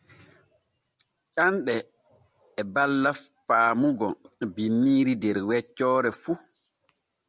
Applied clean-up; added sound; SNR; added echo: none; none; none; none.